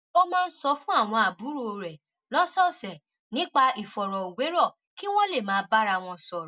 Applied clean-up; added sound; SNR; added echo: none; none; none; none.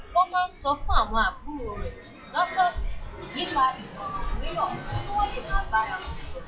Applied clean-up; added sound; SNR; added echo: classical method log-MMSE.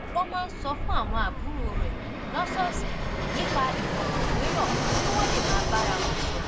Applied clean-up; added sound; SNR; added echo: none; Fixed-wing aircraft, airplane; -5 dB; none.